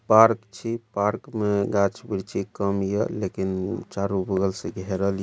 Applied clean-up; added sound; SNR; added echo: none; none; none; none.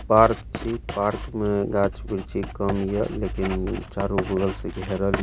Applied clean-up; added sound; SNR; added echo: none; Writing; 8 dB; none.